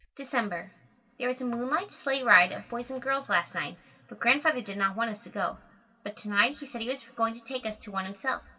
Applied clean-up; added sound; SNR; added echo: none; none; none; reverberation time 1.6 s.